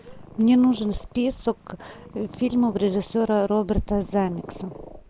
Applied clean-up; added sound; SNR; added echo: none; Purr; 20 dB; none.